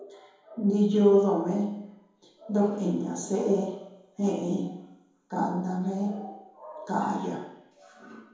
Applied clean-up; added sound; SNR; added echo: none; none; none; reverberation time 2.0 s.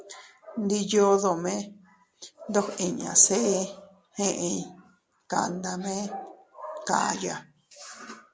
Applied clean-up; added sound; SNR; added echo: none; none; none; none.